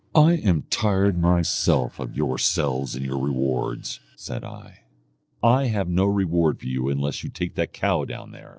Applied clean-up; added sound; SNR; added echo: neural separator model SepFormer DNS4.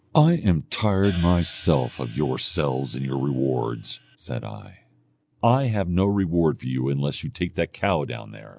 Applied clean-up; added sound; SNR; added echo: none; Hi-hat; 18 dB; none.